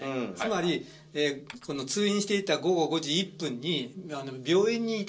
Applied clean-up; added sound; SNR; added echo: neural separator model SepFormer DNS4.